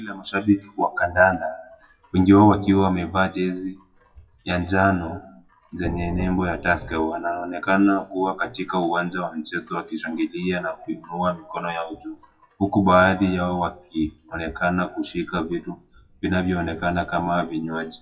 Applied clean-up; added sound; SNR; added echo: classical method WPE with log-MMSE.